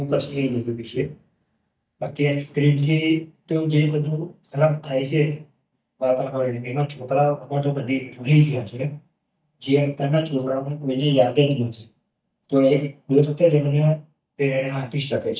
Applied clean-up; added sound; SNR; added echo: neural mask model DeepFilterNet 3.